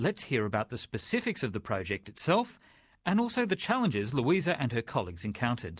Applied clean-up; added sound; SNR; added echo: none; none; none; none.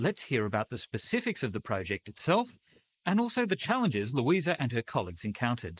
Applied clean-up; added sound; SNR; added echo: neural mask model Resemble Enhance denoiser.